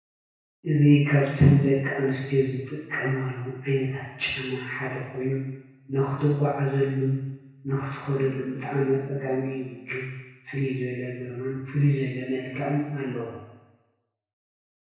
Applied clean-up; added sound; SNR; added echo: none; Electric guitar / Strum; 20 dB; reverberation time 1.0 s.